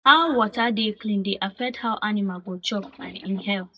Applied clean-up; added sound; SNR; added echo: neural mask model DeepFilterNet 3.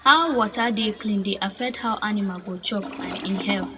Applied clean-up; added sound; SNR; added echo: none; Toilet flush; 14 dB; reverberation time 1.0 s.